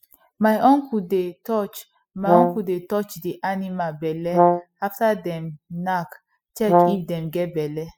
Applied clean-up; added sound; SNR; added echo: classical method spectral subtraction.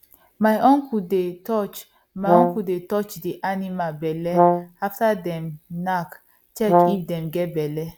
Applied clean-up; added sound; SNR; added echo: none; Brass instrument; -4 dB; none.